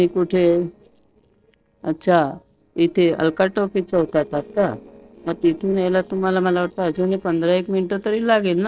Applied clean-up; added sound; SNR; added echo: neural separator model SepFormer DNS4.